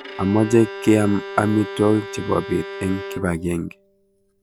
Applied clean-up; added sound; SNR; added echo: none; Bowed string instrument; 12 dB; none.